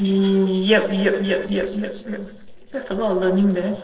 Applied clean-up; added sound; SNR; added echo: neural separator model SepFormer DNS4.